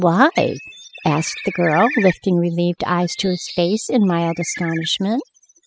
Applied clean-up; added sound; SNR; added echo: classical method spectral subtraction.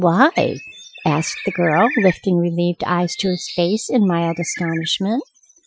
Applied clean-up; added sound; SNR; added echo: classical method Wiener filter.